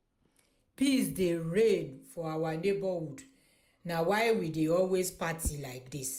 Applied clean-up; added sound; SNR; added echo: none; none; none; none.